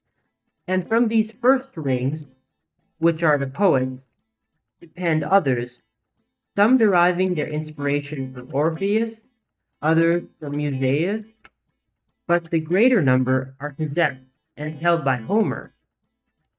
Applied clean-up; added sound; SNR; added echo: neural mask model DeepFilterNet 3.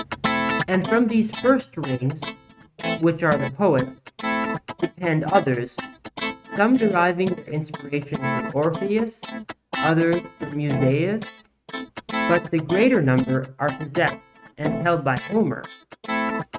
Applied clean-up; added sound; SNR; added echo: neural mask model RNNoise.